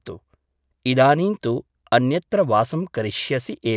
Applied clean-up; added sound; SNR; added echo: none; none; none; none.